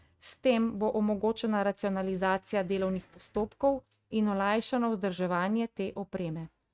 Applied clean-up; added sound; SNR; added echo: neural mask model RNNoise.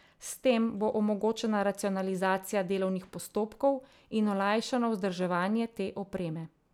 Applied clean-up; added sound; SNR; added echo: none; none; none; none.